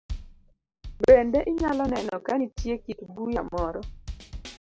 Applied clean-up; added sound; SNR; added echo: none; Bass drum / Snare drum / Drum kit; 12 dB; none.